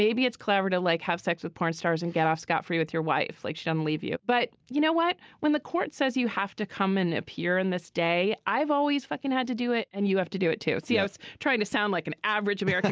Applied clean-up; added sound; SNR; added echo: none; none; none; none.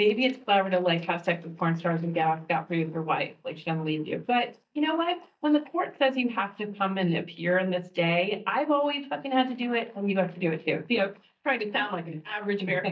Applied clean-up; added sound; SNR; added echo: neural mask model DeepFilterNet 3.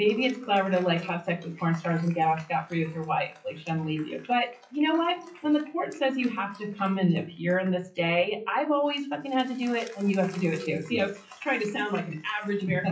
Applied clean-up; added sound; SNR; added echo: classical method WPE with log-MMSE.